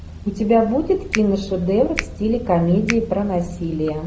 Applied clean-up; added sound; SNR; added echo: none; Finger snapping; 11 dB; none.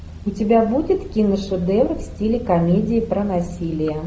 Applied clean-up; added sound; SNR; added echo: none; none; none; none.